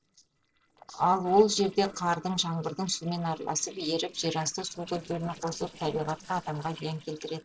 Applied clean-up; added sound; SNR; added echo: neural separator model SepFormer DNS4.